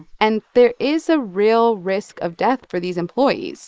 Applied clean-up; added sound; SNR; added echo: neural mask model Resemble Enhance denoiser.